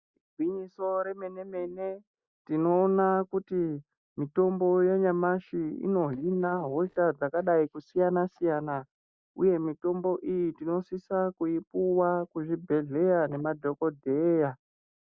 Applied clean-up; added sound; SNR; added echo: neural mask model DeepFilterNet 3.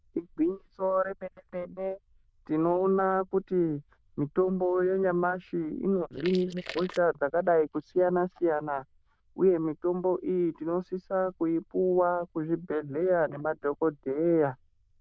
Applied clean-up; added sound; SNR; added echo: neural diffusion model UNIVERSE++.